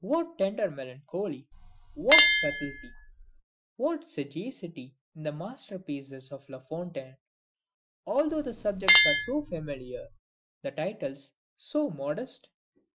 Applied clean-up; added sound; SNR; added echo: classical method Wiener filter.